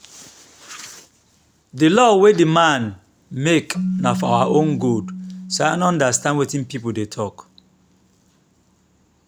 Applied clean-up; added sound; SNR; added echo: none; Keyboard (musical); 12 dB; none.